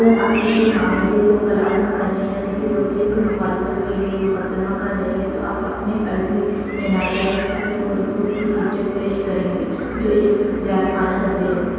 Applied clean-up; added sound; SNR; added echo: none; Meow; 17 dB; reverberation time 2.2 s.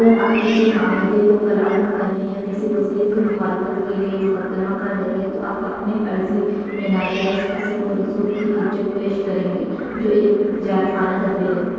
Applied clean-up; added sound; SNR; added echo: neural separator model SepFormer DNS4.